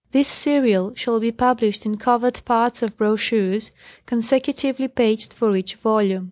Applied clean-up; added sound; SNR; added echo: none; none; none; none.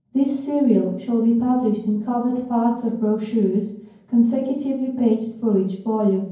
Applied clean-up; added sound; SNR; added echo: none; none; none; reverberation time 0.9 s.